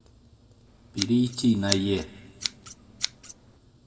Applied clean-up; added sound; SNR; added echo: none; Scissors; 7 dB; reverberation time 1.2 s.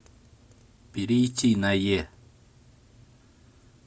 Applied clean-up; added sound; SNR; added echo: none; none; none; none.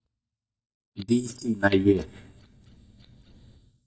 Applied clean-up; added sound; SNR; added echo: neural mask model DeepFilterNet 3.